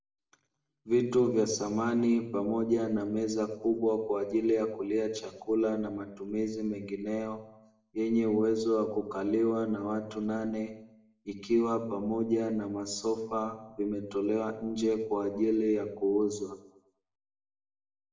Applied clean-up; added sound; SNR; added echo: none; none; none; reverberation time 0.7 s.